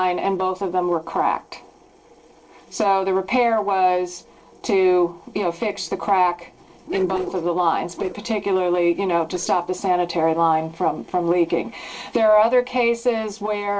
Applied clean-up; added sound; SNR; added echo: neural separator model SepFormer DNS4.